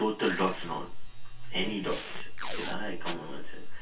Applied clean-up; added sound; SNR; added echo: none; Packing tape, duct tape; 15 dB; reverberation time 0.2 s.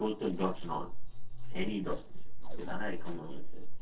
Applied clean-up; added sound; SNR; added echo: neural separator model SepFormer DNS4.